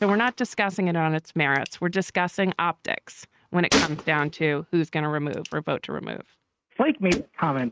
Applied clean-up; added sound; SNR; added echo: neural mask model RNNoise.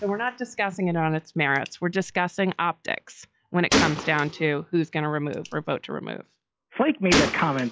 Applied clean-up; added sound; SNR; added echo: classical method log-MMSE.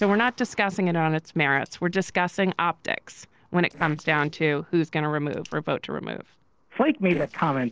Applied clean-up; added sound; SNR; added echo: neural separator model SepFormer DNS4.